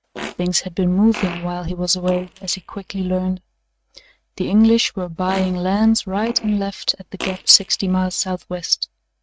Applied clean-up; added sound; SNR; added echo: neural mask model RNNoise.